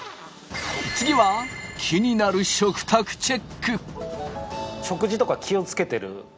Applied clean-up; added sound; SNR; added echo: none; none; none; none.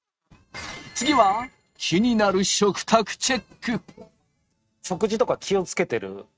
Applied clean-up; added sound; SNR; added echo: neural mask model RNNoise.